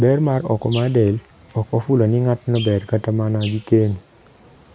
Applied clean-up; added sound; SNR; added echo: none; none; none; none.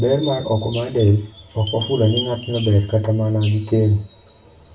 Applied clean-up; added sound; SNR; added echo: none; Chime; 16 dB; reverberation time 0.3 s.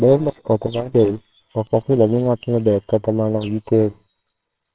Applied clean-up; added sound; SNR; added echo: neural separator model SepFormer WHAMR!.